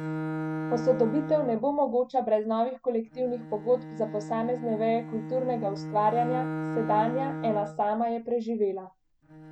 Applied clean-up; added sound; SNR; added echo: none; Bowed string instrument; 8 dB; none.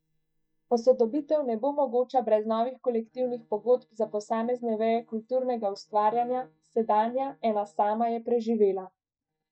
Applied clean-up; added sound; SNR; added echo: neural mask model DeepFilterNet 3.